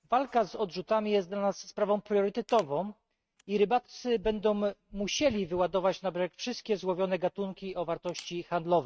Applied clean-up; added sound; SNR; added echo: neural mask model RNNoise.